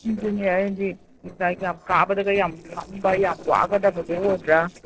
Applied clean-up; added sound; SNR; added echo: neural separator model SepFormer DNS4.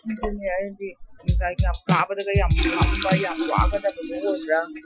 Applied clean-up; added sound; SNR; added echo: classical method Wiener filter.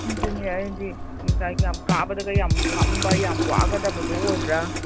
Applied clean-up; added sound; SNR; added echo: none; Drum / Drum kit + Water tap, faucet; -4 dB; none.